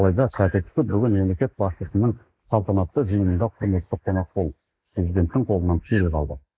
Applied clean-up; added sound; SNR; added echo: neural mask model Resemble Enhance denoiser.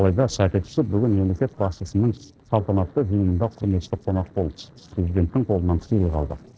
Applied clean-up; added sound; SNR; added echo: neural separator model SepFormer DNS4.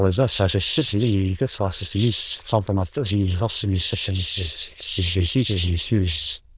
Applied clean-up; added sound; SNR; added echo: neural diffusion model UNIVERSE++.